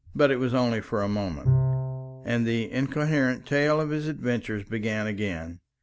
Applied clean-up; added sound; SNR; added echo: none; Bowed string instrument; 6 dB; none.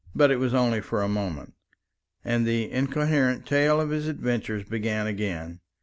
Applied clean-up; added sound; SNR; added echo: none; none; none; none.